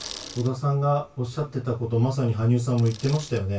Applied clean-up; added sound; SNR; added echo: none; Bicycle; 20 dB; reverberation time 0.1 s.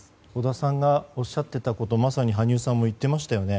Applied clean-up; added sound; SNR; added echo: none; none; none; none.